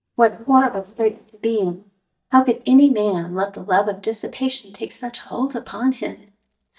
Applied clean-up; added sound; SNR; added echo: neural mask model DeepFilterNet 3.